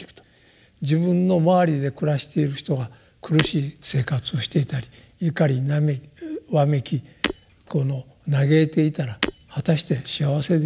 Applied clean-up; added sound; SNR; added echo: none; Shatter; 10 dB; none.